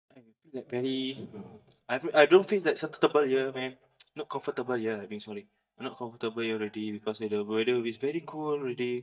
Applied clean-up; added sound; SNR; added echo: neural mask model DeepFilterNet 3.